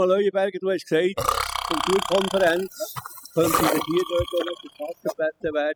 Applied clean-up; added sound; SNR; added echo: classical method spectral subtraction.